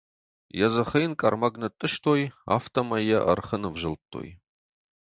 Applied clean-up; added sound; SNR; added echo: none; none; none; none.